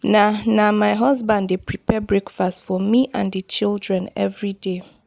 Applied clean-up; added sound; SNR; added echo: none; none; none; none.